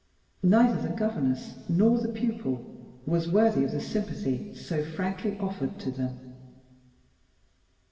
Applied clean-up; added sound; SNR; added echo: none; none; none; reverberation time 2.0 s.